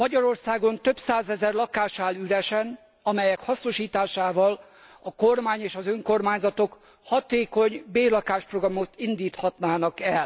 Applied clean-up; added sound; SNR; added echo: none; none; none; none.